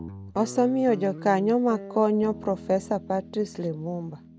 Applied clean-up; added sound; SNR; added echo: none; Guitar; 15 dB; none.